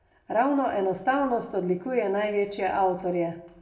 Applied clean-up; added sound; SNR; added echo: none; none; none; reverberation time 0.2 s.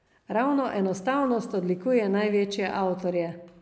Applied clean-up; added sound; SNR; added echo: none; none; none; none.